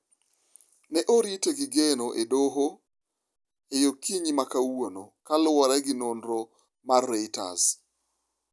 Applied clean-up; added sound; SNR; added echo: none; none; none; none.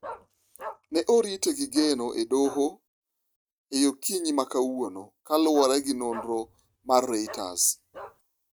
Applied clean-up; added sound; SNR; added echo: neural mask model RNNoise.